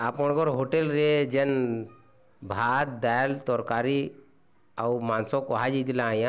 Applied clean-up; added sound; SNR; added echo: none; none; none; none.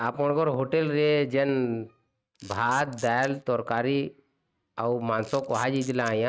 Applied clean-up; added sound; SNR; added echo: neural mask model RNNoise.